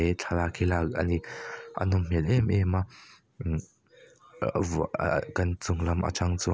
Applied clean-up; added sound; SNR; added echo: none; none; none; none.